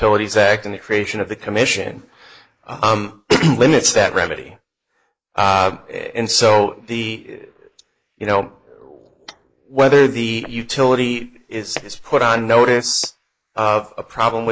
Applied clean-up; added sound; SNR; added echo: neural mask model Resemble Enhance denoiser.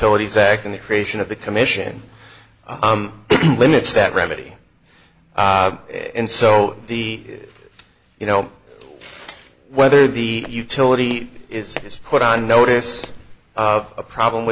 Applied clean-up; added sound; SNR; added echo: none; Walk, footsteps; 17 dB; none.